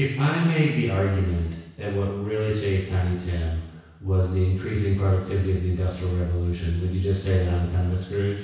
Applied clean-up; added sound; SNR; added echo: none; none; none; reverberation time 1.1 s.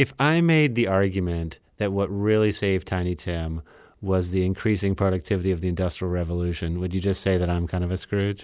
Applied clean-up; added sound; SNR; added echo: none; none; none; none.